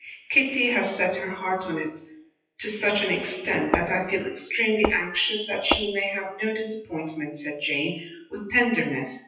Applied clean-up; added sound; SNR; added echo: classical method WPE with log-MMSE.